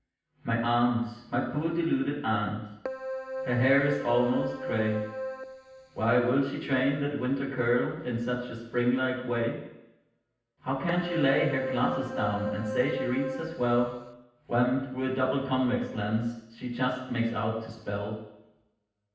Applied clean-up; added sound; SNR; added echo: none; Keyboard (musical); 7 dB; reverberation time 0.9 s.